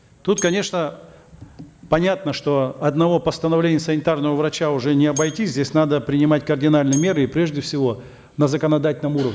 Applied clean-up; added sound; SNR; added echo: none; Bell; 17 dB; none.